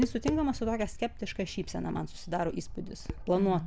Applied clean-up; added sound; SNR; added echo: none; Tap; 11 dB; none.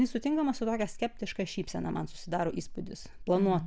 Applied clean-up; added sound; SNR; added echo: none; none; none; none.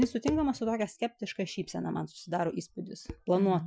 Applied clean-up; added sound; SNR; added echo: classical method Wiener filter.